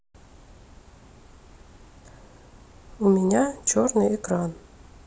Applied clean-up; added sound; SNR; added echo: none; none; none; none.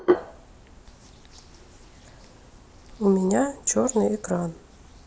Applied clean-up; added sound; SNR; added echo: none; Hands; 6 dB; none.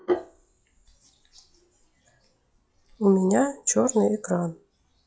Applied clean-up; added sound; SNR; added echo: classical method log-MMSE.